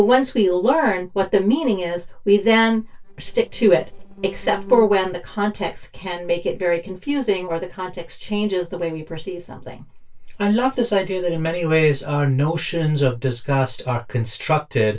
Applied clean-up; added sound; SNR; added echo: neural separator model SepFormer DNS4.